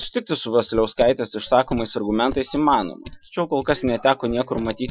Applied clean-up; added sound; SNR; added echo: classical method Wiener filter.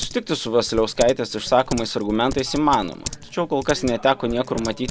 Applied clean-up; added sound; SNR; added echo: none; Typing; 13 dB; none.